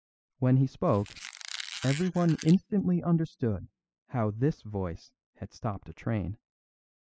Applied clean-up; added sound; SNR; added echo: classical method spectral subtraction.